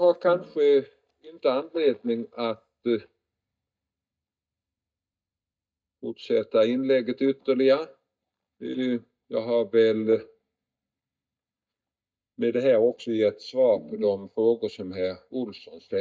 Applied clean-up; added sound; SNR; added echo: neural mask model DeepFilterNet 3.